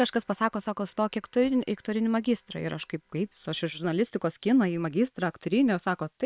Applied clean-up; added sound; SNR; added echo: neural separator model SepFormer WHAM!.